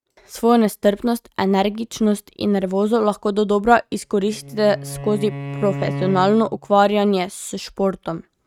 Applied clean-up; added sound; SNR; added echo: neural mask model RNNoise.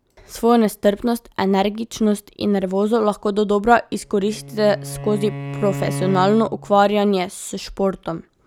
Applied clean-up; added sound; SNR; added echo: none; Bowed string instrument; 10 dB; none.